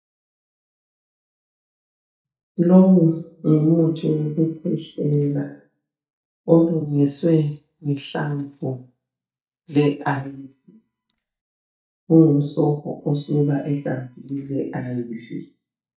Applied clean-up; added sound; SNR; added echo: neural mask model DeepFilterNet 3.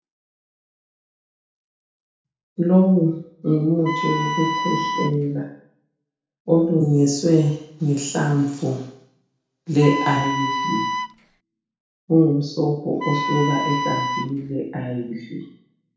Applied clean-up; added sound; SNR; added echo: none; Wind instrument, woodwind instrument; 3 dB; reverberation time 0.5 s.